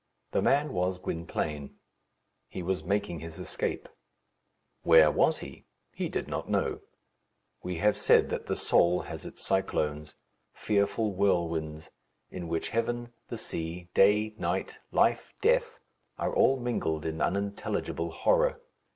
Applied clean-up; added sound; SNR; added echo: none; none; none; none.